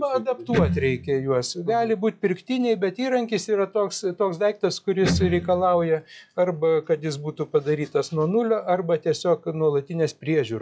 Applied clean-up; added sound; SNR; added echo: classical method log-MMSE.